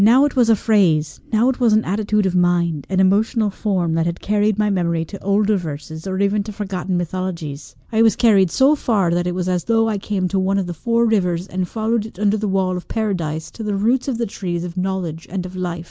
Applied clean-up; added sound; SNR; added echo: none; none; none; none.